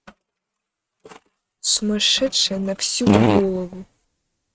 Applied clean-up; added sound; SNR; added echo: neural mask model RNNoise.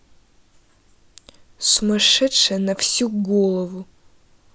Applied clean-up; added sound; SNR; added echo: none; none; none; none.